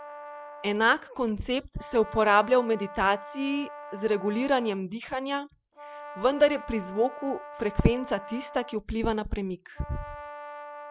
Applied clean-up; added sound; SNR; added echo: none; Brass instrument; 15 dB; none.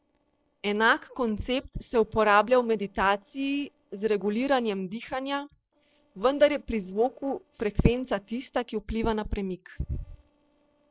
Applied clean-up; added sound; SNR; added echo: neural separator model SepFormer DNS4.